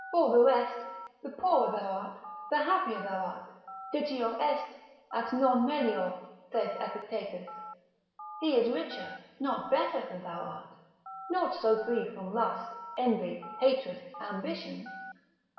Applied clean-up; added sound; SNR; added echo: none; Telephone; 15 dB; reverberation time 1.3 s.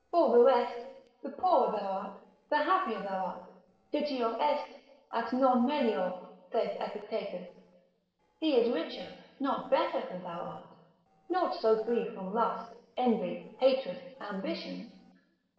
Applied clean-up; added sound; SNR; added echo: neural separator model SepFormer DNS4.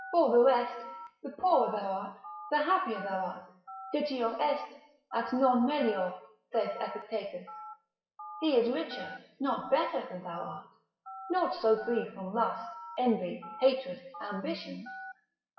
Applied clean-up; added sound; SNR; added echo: classical method WPE with log-MMSE.